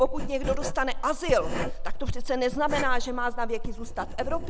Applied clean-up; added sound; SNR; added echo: none; Writing; -1 dB; none.